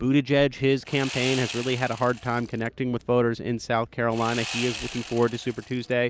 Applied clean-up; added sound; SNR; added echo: none; Sawing; 12 dB; none.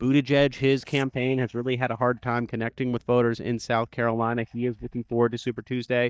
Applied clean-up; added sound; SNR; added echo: neural mask model DeepFilterNet 3.